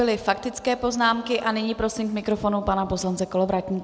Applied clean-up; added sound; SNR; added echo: none; none; none; none.